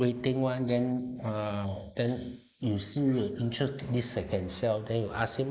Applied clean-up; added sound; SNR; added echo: neural mask model Resemble Enhance denoiser.